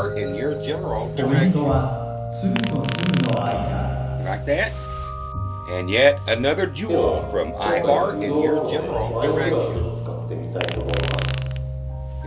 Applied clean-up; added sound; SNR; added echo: none; Fart; 2 dB; reverberation time 1.0 s.